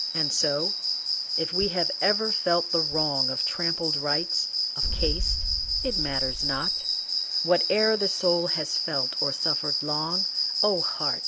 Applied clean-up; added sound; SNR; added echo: none; Boom + Cricket; -3 dB; none.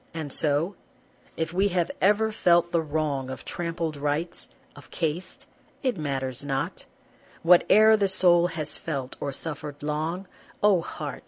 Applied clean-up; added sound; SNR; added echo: none; none; none; none.